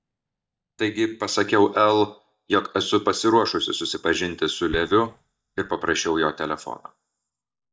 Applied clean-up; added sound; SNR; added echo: neural mask model DeepFilterNet 3.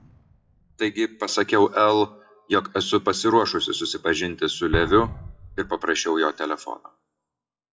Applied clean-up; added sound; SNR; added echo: classical method WPE with log-MMSE.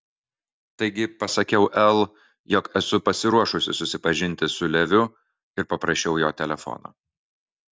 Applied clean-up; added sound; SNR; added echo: none; none; none; none.